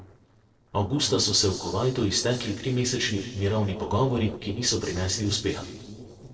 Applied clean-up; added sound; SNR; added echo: neural separator model SepFormer DNS4.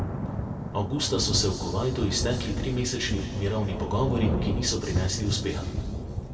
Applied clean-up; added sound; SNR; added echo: none; Thunder / Rain; 3 dB; reverberation time 1.8 s.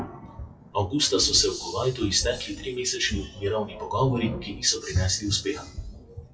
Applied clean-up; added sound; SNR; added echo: classical method WPE with log-MMSE.